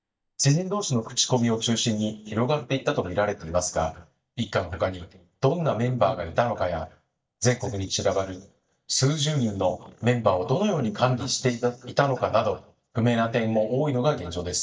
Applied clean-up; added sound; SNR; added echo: neural mask model DeepFilterNet 3.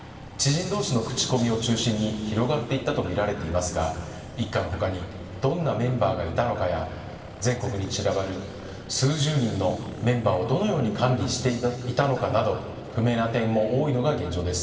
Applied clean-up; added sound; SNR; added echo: none; Aircraft; 17 dB; reverberation time 2.4 s.